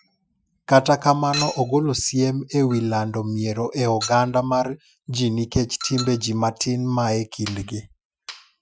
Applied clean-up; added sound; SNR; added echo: classical method Wiener filter.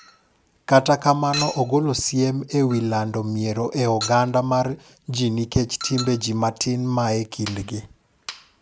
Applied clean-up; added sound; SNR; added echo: none; Chink, clink; 16 dB; none.